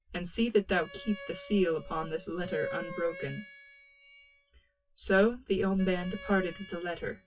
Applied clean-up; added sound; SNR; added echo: classical method WPE with log-MMSE.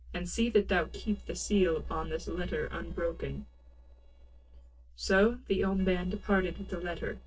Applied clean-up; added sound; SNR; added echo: neural separator model SepFormer DNS4.